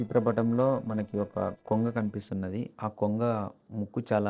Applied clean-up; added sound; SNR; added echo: neural separator model SepFormer DNS4.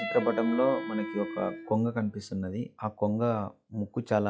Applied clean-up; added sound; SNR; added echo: classical method log-MMSE.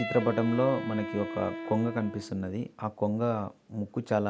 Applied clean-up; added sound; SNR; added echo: none; Wind instrument, woodwind instrument; 10 dB; none.